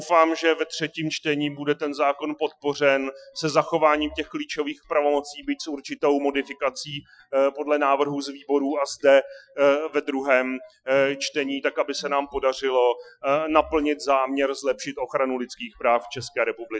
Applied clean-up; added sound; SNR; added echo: classical method Wiener filter.